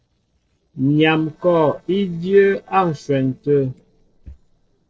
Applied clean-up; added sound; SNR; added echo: neural separator model SepFormer DNS4.